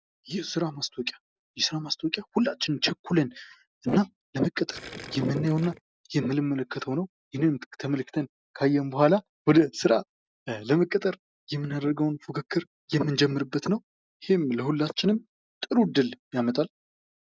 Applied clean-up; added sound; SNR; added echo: neural separator model SepFormer DNS4.